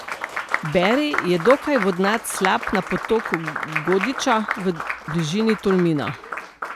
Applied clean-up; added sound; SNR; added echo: none; Applause; 7 dB; none.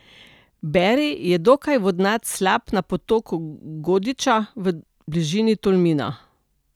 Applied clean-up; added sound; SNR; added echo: none; none; none; none.